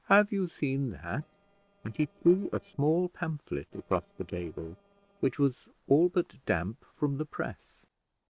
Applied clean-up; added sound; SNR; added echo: neural separator model SepFormer DNS4.